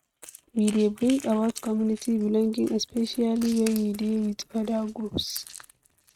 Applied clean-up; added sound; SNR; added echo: neural mask model RNNoise.